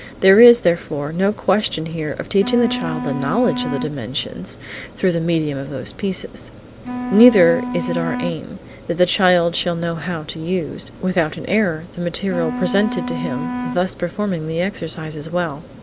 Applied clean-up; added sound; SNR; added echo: none; Wind instrument, woodwind instrument; 8 dB; none.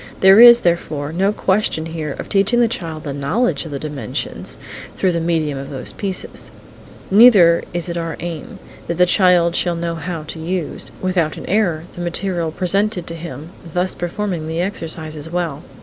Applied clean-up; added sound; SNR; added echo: none; none; none; none.